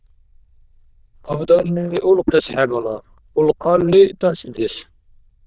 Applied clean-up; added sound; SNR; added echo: neural diffusion model UNIVERSE++.